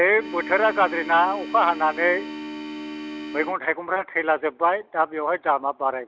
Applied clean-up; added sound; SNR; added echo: none; Organ; 10 dB; none.